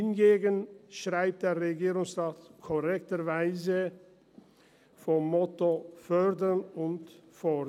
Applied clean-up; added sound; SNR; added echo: none; none; none; none.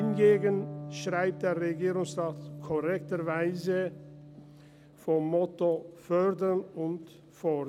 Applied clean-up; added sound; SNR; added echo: none; Electric guitar; 13 dB; none.